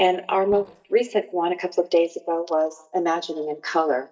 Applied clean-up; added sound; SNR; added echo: neural mask model DeepFilterNet 3.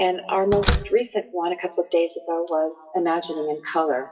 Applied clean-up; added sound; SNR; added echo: classical method WPE with log-MMSE.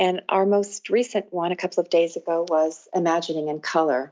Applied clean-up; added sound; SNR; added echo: none; none; none; none.